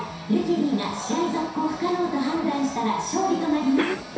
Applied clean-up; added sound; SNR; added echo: none; Cough; 13 dB; reverberation time 0.7 s.